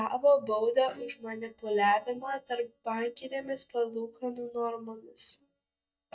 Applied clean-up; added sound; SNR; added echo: neural mask model DeepFilterNet 3.